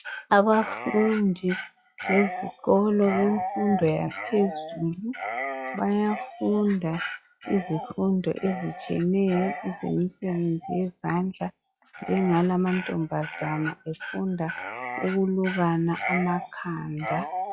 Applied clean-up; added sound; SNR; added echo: classical method log-MMSE.